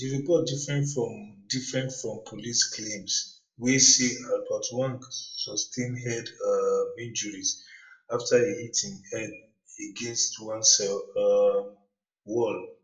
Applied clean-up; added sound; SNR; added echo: none; none; none; reverberation time 0.2 s.